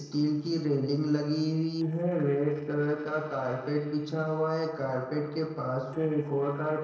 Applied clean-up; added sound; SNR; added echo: neural separator model SepFormer DNS4.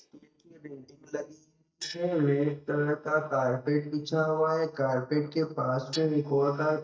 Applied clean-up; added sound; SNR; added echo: neural mask model DeepFilterNet 3.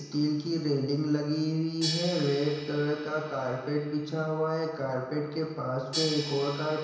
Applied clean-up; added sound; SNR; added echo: none; Crash cymbal; 12 dB; reverberation time 1.0 s.